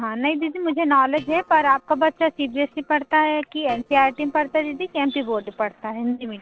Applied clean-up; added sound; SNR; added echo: neural separator model SepFormer DNS4.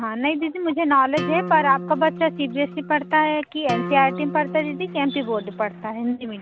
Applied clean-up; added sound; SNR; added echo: none; Acoustic guitar; 10 dB; none.